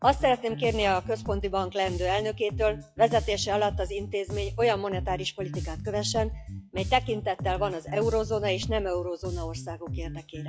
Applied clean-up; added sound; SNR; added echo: classical method log-MMSE.